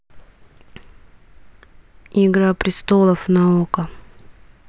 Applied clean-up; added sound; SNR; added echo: none; none; none; none.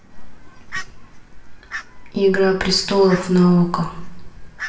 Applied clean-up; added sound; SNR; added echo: none; Fowl; 18 dB; reverberation time 0.9 s.